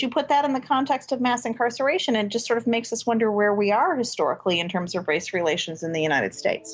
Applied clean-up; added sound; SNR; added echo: none; none; none; none.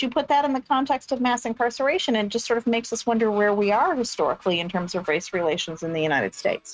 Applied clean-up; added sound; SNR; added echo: neural mask model RNNoise.